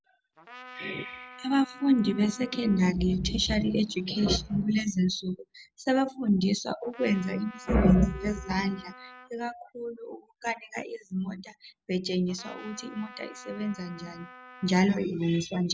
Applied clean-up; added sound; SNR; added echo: none; Trumpet; 20 dB; none.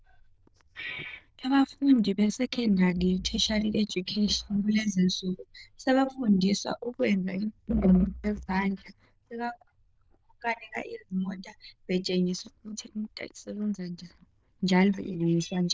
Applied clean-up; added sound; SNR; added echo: neural diffusion model UNIVERSE++.